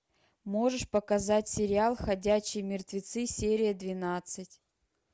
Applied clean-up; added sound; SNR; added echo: none; none; none; none.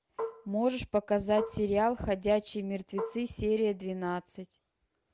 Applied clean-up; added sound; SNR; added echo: none; Marimba, xylophone; 11 dB; none.